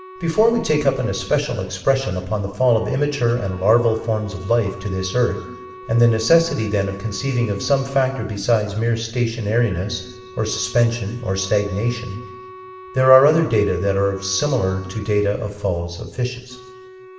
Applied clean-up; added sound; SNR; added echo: none; Wind instrument, woodwind instrument; 19 dB; reverberation time 1.1 s.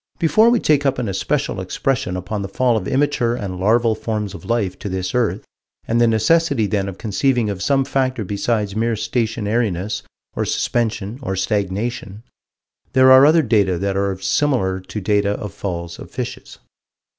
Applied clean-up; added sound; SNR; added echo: none; none; none; none.